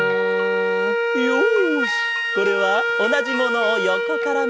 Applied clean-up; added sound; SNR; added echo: none; Wind instrument, woodwind instrument; -3 dB; none.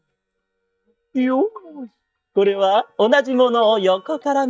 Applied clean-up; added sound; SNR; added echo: neural mask model DeepFilterNet 3.